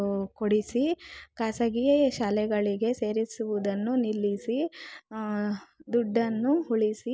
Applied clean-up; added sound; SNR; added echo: none; none; none; none.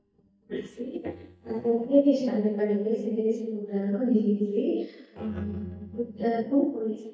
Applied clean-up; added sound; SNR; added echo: neural mask model DeepFilterNet 3.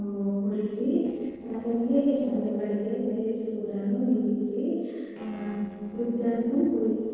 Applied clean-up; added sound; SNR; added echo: neural separator model SepFormer DNS4.